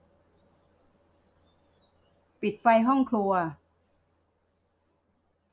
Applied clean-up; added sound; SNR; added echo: none; none; none; none.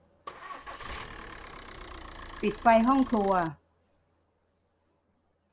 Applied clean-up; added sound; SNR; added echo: none; Idling / Engine starting / Motor vehicle (road); 12 dB; none.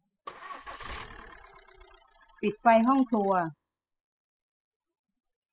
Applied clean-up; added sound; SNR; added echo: classical method spectral subtraction.